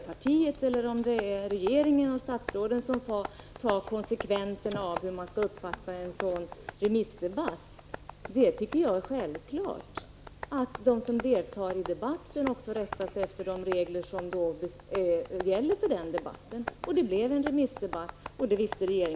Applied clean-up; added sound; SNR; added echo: none; Bird vocalization, bird call, bird song + Tap; 14 dB; none.